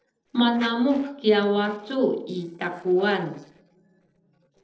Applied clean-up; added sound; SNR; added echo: neural separator model SepFormer DNS4.